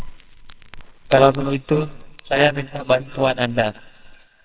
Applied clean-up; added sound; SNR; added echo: neural separator model SepFormer WHAMR!.